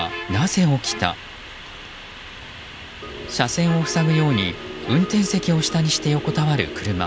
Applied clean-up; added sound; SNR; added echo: none; Bus; 13 dB; none.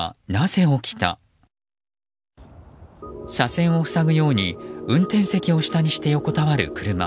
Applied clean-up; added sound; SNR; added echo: none; none; none; none.